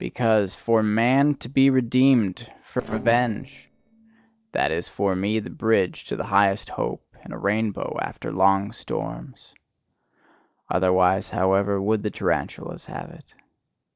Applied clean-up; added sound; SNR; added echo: neural separator model SepFormer DNS4.